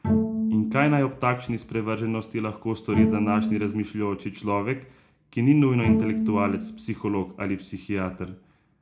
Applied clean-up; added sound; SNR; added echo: none; Bowed string instrument; 3 dB; reverberation time 0.4 s.